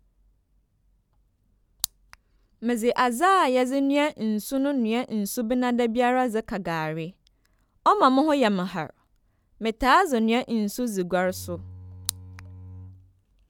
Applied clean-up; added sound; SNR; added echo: none; Bowed string instrument; 17 dB; none.